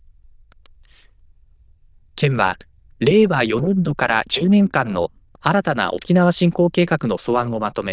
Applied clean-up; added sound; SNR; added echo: neural diffusion model UNIVERSE++.